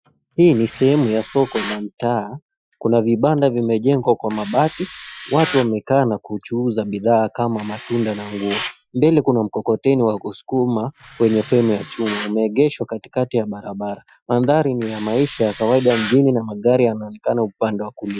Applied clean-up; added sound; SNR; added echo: classical method Wiener filter.